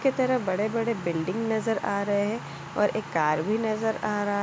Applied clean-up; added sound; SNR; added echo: none; none; none; none.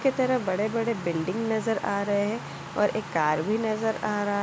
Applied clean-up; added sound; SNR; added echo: none; Stream; 20 dB; none.